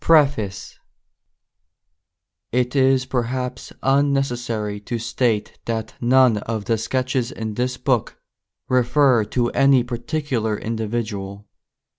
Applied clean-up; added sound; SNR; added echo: none; none; none; none.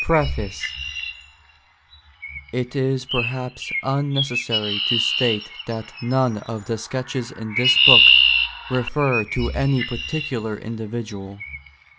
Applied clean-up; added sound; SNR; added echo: none; Chirp, tweet; -2 dB; none.